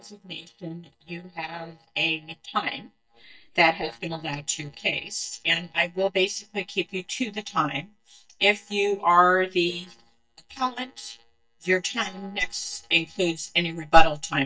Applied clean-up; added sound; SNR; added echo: neural mask model DeepFilterNet 3.